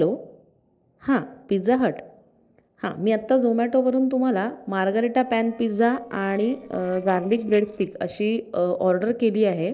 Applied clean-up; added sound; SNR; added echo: neural separator model SepFormer DNS4.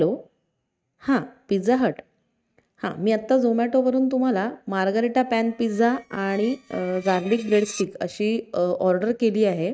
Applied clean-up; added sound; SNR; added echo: neural mask model RNNoise.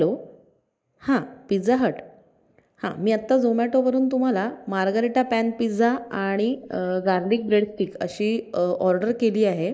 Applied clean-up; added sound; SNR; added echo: neural mask model Resemble Enhance denoiser.